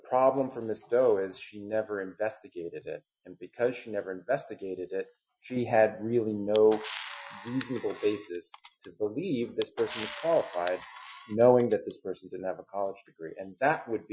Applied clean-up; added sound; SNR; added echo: classical method Wiener filter.